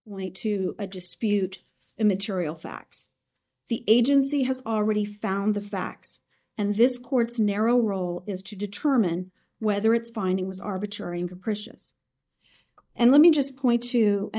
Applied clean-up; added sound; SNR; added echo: neural mask model DeepFilterNet 3.